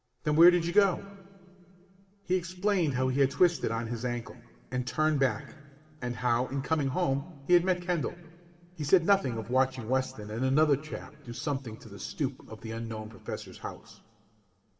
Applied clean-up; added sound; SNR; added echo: none; none; none; reverberation time 2.4 s.